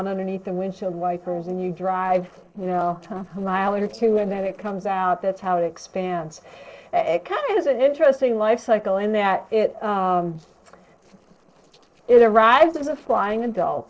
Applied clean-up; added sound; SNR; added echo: neural separator model SepFormer DNS4.